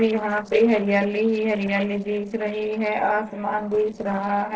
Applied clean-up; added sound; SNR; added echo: neural separator model SepFormer DNS4.